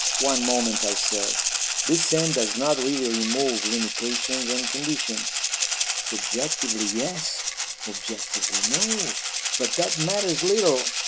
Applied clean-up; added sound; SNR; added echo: none; Rattle (instrument); -2 dB; none.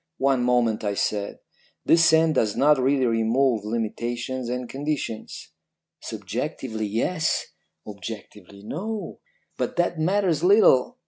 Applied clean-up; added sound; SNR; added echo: none; none; none; none.